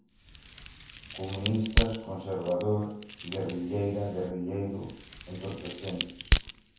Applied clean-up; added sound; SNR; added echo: none; Crack; 1 dB; reverberation time 0.7 s.